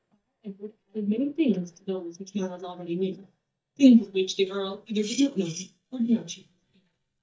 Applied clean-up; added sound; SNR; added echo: neural mask model DeepFilterNet 3.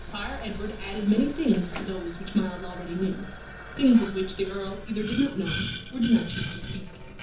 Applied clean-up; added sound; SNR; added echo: none; Boiling; 8 dB; reverberation time 0.6 s.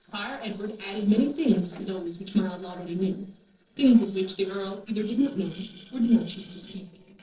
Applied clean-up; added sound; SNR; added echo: neural separator model SepFormer DNS4.